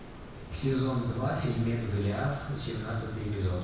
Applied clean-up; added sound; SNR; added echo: none; Water; 12 dB; reverberation time 1.0 s.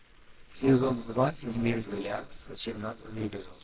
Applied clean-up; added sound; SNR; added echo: neural separator model SepFormer WHAMR!.